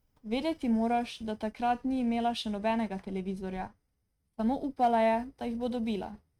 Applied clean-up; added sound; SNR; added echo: neural mask model RNNoise.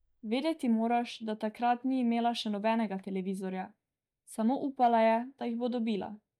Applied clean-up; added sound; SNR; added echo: neural mask model DeepFilterNet 3.